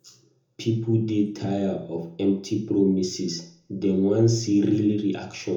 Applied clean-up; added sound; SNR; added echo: none; none; none; reverberation time 0.6 s.